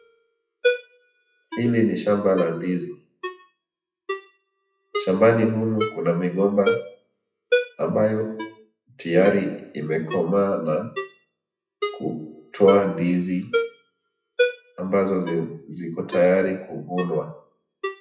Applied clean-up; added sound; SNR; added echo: classical method WPE with log-MMSE.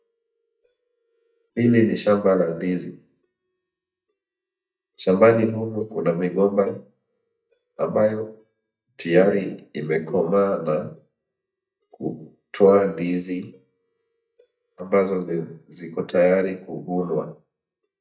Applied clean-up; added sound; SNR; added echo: neural mask model DeepFilterNet 3.